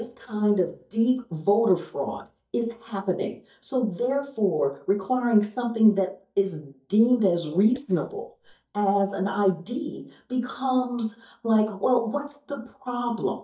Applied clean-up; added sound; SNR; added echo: neural mask model DeepFilterNet 3.